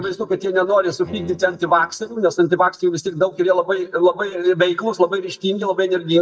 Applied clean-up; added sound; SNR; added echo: neural mask model DeepFilterNet 3.